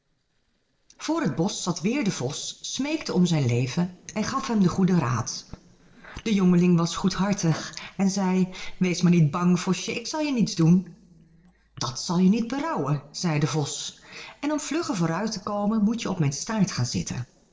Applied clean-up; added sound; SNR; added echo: neural separator model SepFormer DNS4.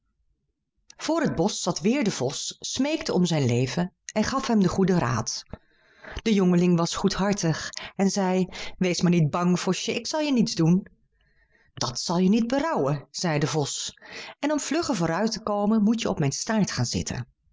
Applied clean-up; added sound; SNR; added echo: none; none; none; none.